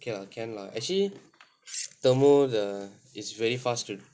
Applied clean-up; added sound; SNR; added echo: none; none; none; none.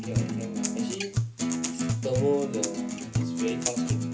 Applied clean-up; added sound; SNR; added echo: none; Acoustic guitar; -4 dB; reverberation time 0.3 s.